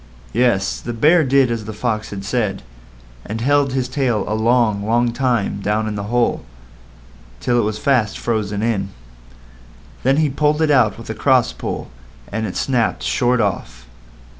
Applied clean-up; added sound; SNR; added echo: none; none; none; none.